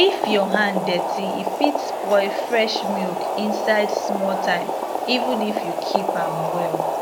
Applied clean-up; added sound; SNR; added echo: none; Boiling; 0 dB; none.